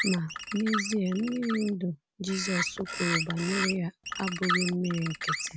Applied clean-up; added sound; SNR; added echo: none; Bird; 4 dB; none.